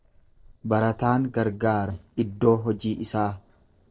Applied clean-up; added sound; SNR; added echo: neural separator model SepFormer DNS4.